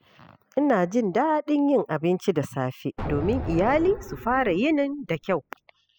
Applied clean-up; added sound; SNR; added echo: classical method spectral subtraction.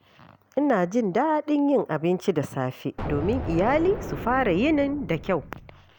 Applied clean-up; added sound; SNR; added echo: none; Explosion; 9 dB; none.